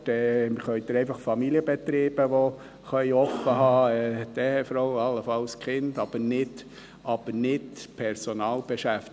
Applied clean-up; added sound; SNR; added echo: none; none; none; none.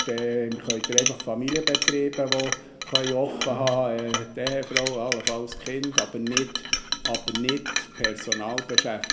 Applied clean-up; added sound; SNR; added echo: none; Chink, clink; 1 dB; reverberation time 1.5 s.